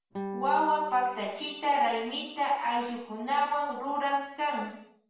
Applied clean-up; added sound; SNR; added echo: none; Guitar; 13 dB; reverberation time 0.7 s.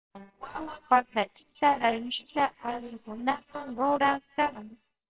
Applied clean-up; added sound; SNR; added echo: neural separator model SepFormer WHAMR!.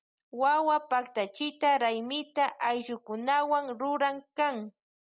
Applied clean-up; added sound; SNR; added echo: none; none; none; none.